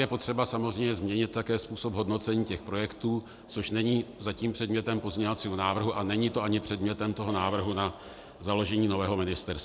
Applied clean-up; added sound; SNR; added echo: none; none; none; none.